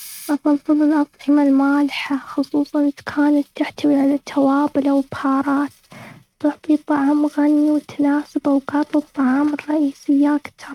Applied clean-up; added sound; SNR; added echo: neural mask model RNNoise.